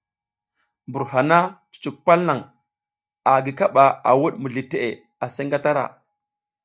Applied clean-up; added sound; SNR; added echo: neural mask model DeepFilterNet 3.